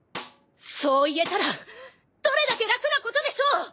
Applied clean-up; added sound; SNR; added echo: none; Snare drum; 17 dB; none.